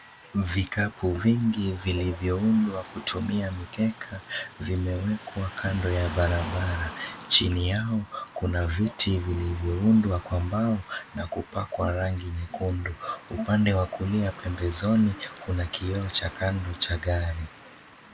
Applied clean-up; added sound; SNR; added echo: none; Car passing by / Traffic noise, roadway noise; 18 dB; none.